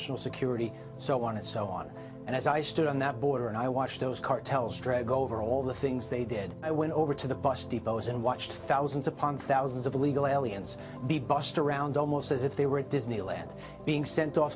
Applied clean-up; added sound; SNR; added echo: none; none; none; none.